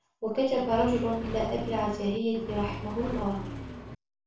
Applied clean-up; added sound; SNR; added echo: none; Accelerating, revving, vroom; 7 dB; reverberation time 0.4 s.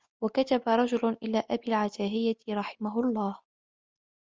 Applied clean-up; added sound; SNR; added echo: none; none; none; none.